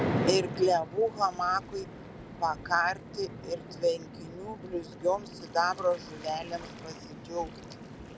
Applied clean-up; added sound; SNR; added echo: none; Waves, surf; 20 dB; none.